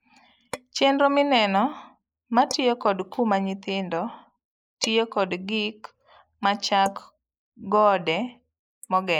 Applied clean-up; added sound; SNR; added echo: neural mask model Resemble Enhance denoiser.